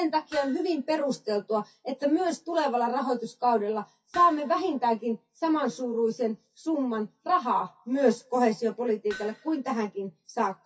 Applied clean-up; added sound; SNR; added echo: classical method WPE with log-MMSE.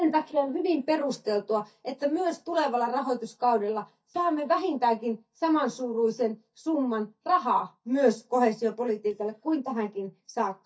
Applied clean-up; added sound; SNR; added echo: neural mask model DeepFilterNet 3.